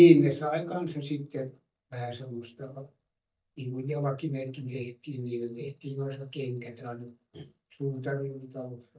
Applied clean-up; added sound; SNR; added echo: neural mask model DeepFilterNet 3.